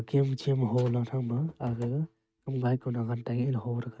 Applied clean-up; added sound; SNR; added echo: neural mask model RNNoise.